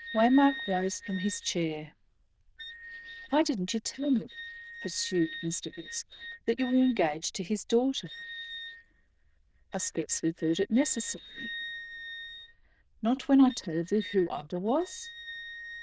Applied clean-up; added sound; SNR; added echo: neural diffusion model UNIVERSE++.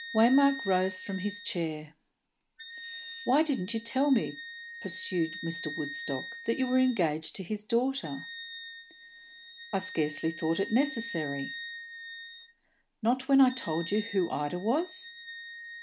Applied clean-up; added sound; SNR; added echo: none; Wind instrument, woodwind instrument; 12 dB; none.